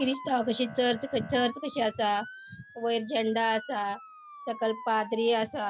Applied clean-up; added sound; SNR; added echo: none; Motor vehicle (road) / Siren; 17 dB; none.